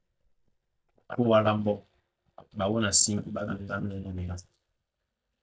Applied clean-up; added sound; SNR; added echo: neural mask model DeepFilterNet 3.